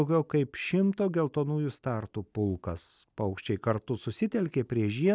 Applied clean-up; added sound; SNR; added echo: none; none; none; none.